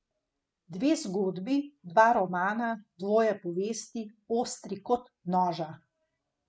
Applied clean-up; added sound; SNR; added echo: none; none; none; none.